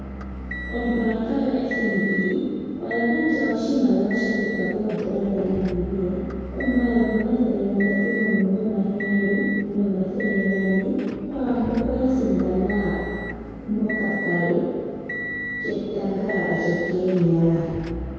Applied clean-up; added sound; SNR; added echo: none; Motor vehicle (road) / Engine; 8 dB; reverberation time 2.0 s.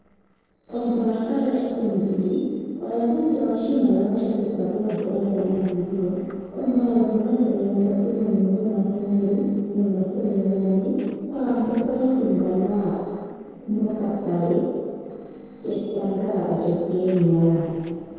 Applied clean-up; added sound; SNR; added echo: neural separator model SepFormer DNS4.